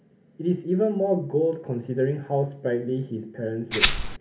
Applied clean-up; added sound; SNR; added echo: none; Rattle (instrument); -3 dB; reverberation time 0.3 s.